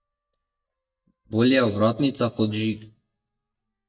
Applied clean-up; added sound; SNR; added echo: neural mask model DeepFilterNet 3.